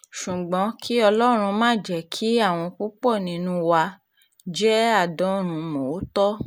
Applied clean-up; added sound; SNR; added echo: none; none; none; none.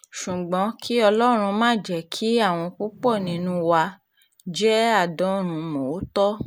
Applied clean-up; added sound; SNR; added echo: none; Whoosh, swoosh, swish; 14 dB; none.